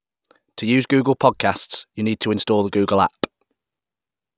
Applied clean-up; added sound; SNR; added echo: none; none; none; none.